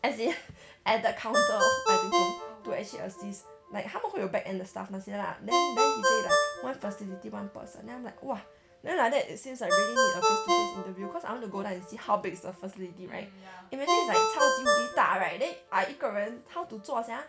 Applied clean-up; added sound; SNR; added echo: none; Ringtone; -2 dB; none.